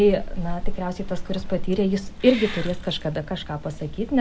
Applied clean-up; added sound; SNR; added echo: none; Meow / Purr; 5 dB; none.